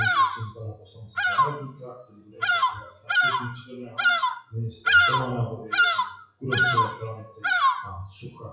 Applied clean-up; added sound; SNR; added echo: classical method WPE with log-MMSE.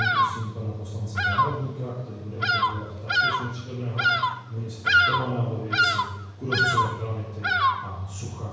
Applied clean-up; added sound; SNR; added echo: none; Bird vocalization, bird call, bird song; -5 dB; reverberation time 1.0 s.